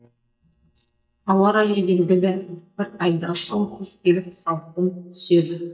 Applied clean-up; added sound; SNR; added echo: neural mask model DeepFilterNet 3.